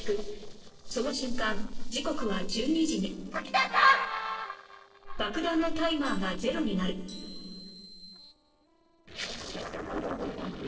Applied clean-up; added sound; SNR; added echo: neural separator model SepFormer DNS4.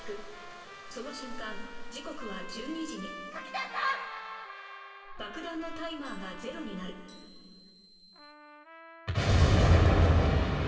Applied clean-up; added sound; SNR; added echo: none; Trumpet; 18 dB; reverberation time 2.7 s.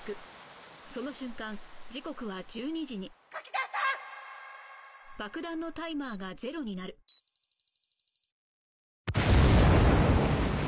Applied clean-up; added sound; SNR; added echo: none; none; none; none.